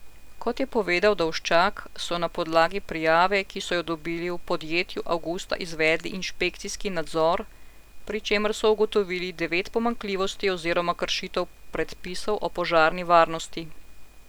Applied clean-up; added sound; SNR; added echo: none; none; none; none.